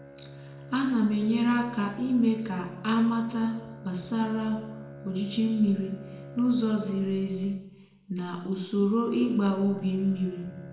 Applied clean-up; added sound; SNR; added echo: none; Bowed string instrument; 17 dB; reverberation time 0.9 s.